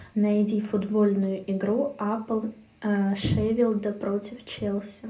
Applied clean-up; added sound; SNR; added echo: none; none; none; reverberation time 0.3 s.